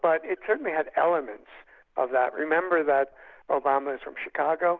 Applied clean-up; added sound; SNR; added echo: none; none; none; none.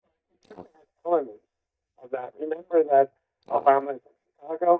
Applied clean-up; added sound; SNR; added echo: neural mask model DeepFilterNet 3.